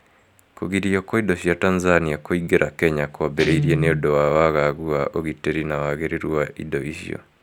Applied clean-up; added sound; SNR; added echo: none; Guitar; 11 dB; none.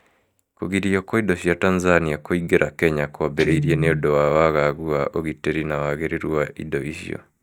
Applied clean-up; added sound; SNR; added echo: neural mask model DeepFilterNet 3.